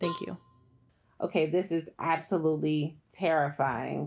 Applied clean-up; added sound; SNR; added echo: none; Cowbell; 15 dB; none.